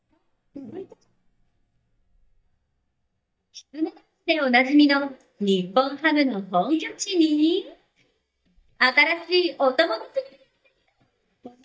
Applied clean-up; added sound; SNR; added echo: neural mask model DeepFilterNet 3.